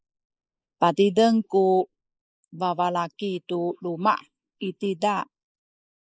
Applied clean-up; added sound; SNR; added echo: neural mask model Resemble Enhance denoiser.